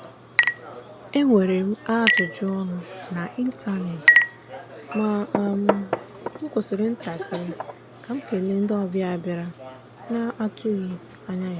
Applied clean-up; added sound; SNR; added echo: none; Chink, clink; 2 dB; none.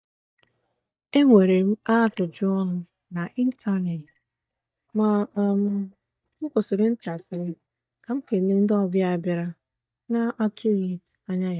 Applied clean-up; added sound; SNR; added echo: neural mask model DeepFilterNet 3.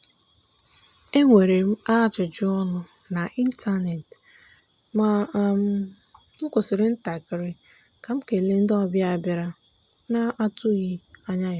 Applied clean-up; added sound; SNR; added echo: none; none; none; none.